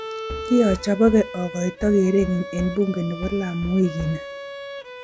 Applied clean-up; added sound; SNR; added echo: none; Bowed string instrument + Knock; 11 dB; none.